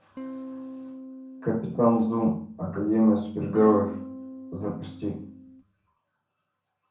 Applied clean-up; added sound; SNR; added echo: none; Electric guitar / Strum; 13 dB; reverberation time 0.6 s.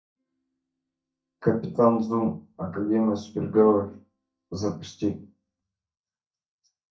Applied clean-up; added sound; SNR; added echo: neural mask model DeepFilterNet 3.